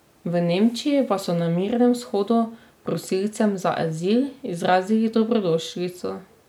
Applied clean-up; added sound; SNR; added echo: none; none; none; none.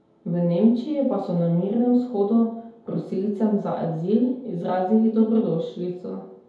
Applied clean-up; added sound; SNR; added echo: none; none; none; reverberation time 0.8 s.